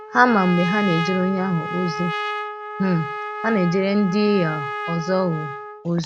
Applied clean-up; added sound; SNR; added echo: none; Trumpet; 7 dB; none.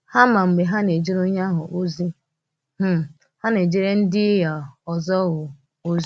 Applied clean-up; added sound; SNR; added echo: none; none; none; none.